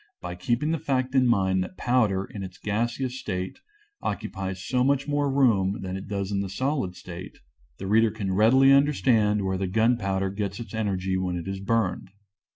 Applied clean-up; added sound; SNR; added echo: none; none; none; none.